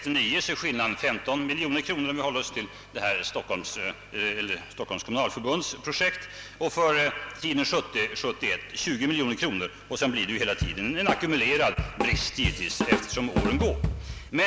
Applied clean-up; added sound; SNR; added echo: none; Drum / Drum kit; 2 dB; none.